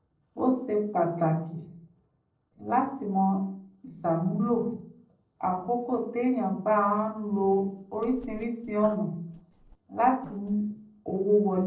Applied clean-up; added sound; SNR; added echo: neural separator model SepFormer DNS4.